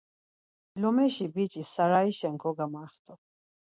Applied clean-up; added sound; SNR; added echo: none; none; none; none.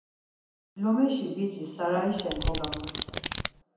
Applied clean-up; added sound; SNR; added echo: none; Domestic sounds, home sounds; 3 dB; reverberation time 0.9 s.